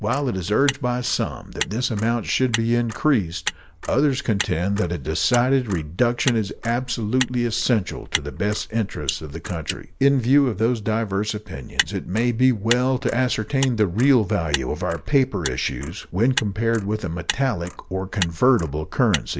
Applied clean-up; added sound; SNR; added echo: neural mask model Resemble Enhance denoiser.